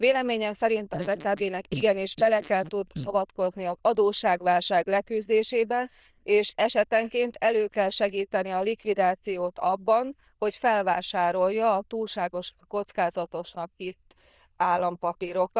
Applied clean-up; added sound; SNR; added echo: neural diffusion model UNIVERSE++.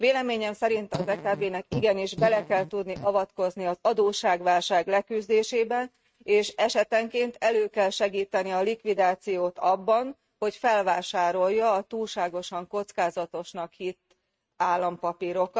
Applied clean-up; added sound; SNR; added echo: neural mask model RNNoise.